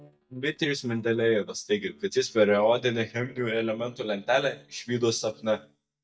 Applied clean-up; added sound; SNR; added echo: neural mask model DeepFilterNet 3.